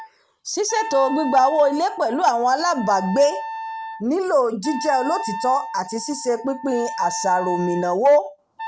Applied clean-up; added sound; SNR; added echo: none; Wind instrument, woodwind instrument; 11 dB; none.